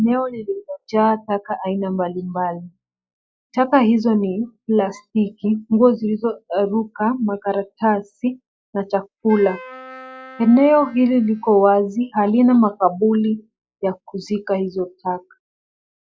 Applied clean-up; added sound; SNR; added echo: classical method log-MMSE.